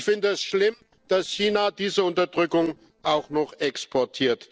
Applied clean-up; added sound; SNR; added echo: neural separator model SepFormer DNS4.